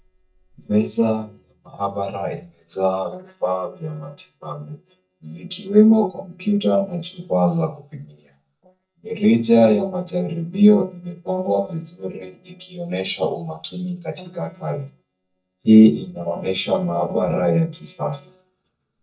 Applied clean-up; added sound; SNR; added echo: neural mask model DeepFilterNet 3.